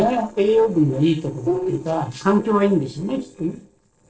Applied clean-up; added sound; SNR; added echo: neural separator model SepFormer DNS4.